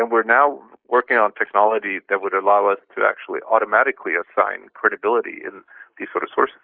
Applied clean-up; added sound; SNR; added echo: neural mask model Resemble Enhance denoiser.